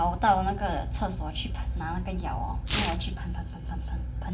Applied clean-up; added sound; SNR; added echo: none; Tearing; 10 dB; reverberation time 0.8 s.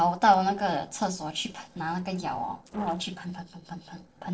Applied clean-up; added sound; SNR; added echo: neural separator model SepFormer DNS4.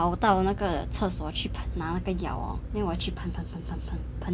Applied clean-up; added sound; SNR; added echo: none; none; none; none.